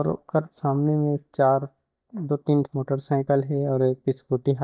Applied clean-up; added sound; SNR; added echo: neural mask model DeepFilterNet 3.